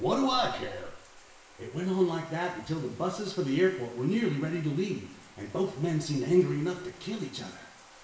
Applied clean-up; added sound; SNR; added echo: none; Bathtub (filling or washing); 19 dB; reverberation time 0.8 s.